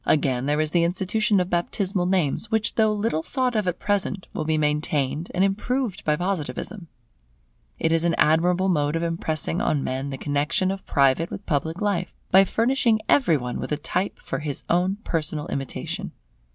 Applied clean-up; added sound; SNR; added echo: none; none; none; none.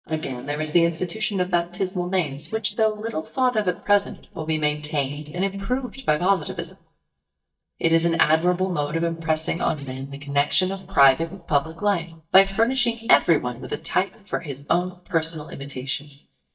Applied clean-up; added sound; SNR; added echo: neural mask model DeepFilterNet 3.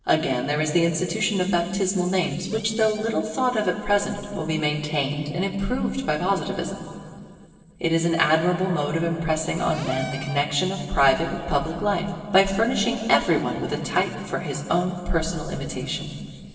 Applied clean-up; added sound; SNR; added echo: neural separator model SepFormer DNS4.